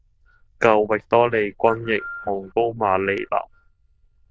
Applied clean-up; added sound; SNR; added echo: neural diffusion model UNIVERSE++.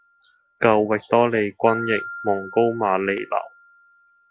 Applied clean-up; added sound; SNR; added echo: none; Glockenspiel; 15 dB; none.